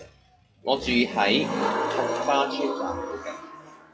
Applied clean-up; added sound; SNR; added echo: classical method log-MMSE.